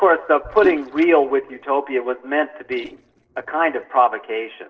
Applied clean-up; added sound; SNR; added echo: neural separator model SepFormer DNS4.